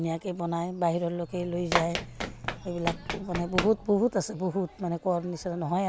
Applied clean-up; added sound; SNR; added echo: none; Run; 6 dB; none.